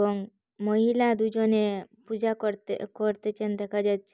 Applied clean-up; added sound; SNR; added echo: none; none; none; none.